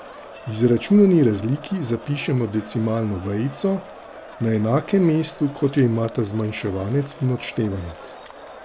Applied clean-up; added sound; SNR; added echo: none; Crowd; 18 dB; none.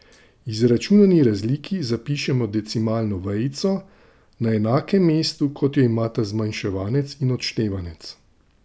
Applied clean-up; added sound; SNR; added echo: none; none; none; none.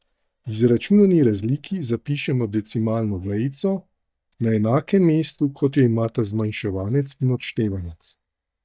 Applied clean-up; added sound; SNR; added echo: neural mask model DeepFilterNet 3.